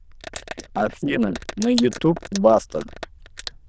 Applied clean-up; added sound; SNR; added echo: neural diffusion model UNIVERSE++.